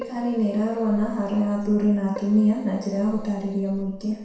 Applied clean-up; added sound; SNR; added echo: none; Keyboard (musical); 17 dB; reverberation time 0.7 s.